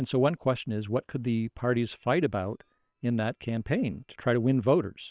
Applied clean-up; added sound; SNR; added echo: neural separator model SepFormer WHAM!.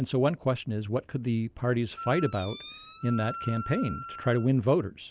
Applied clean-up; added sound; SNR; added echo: none; Wind instrument, woodwind instrument; 12 dB; none.